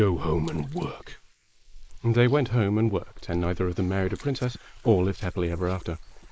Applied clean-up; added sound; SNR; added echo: neural mask model Resemble Enhance denoiser.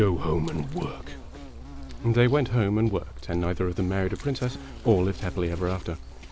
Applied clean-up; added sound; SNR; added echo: none; Insect; 11 dB; none.